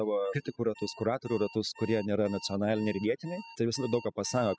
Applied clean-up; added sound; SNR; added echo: classical method spectral subtraction.